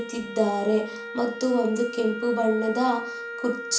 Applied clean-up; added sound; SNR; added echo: none; Wind instrument, woodwind instrument; 10 dB; reverberation time 0.4 s.